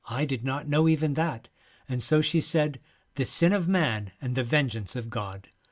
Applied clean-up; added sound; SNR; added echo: none; none; none; none.